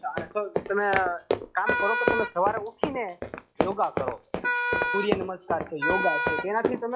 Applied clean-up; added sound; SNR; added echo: classical method log-MMSE.